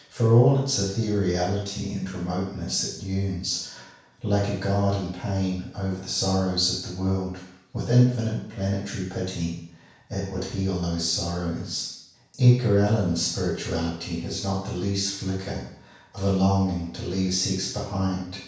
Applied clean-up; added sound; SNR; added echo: none; none; none; reverberation time 0.7 s.